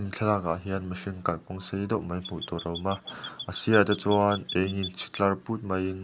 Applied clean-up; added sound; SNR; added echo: none; Squeak / Chirp, tweet; 3 dB; none.